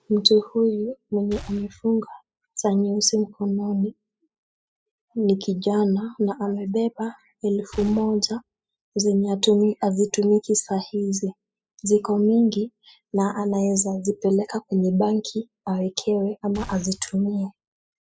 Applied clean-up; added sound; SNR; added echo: classical method spectral subtraction.